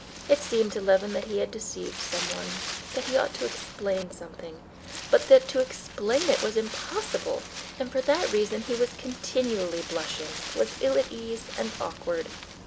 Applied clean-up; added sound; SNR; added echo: none; Wind; 10 dB; none.